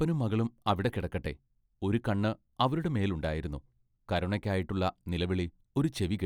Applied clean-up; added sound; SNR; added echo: none; none; none; none.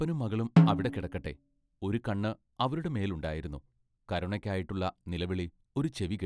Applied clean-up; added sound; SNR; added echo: none; Snare drum; -5 dB; none.